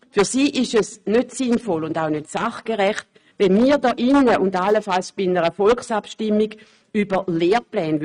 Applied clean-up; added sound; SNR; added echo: neural mask model RNNoise.